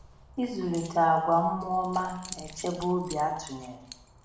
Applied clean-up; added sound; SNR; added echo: none; Keys jangling; 18 dB; reverberation time 0.8 s.